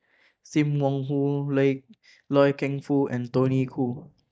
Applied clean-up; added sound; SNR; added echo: neural mask model DeepFilterNet 3.